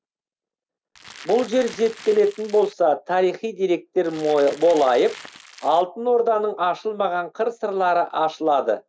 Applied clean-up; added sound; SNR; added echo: none; Crackle; 19 dB; none.